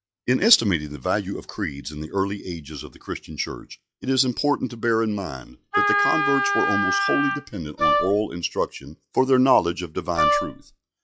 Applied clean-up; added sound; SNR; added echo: classical method log-MMSE.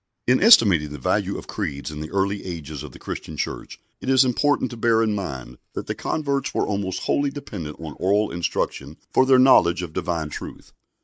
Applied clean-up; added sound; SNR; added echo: neural mask model Resemble Enhance denoiser.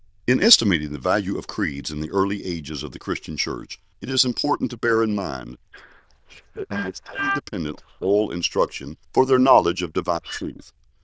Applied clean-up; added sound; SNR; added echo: neural diffusion model UNIVERSE++.